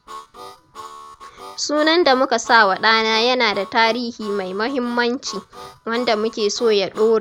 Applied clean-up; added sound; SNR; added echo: none; Harmonica; 19 dB; none.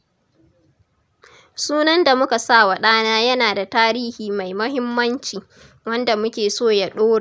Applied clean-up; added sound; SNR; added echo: none; none; none; none.